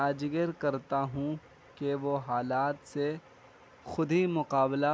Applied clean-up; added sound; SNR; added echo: none; none; none; none.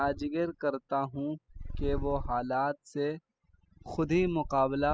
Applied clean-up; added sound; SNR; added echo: classical method spectral subtraction.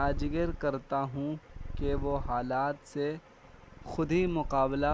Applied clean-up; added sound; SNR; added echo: none; Purr; 7 dB; none.